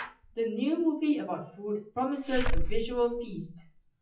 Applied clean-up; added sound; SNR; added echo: classical method WPE with log-MMSE.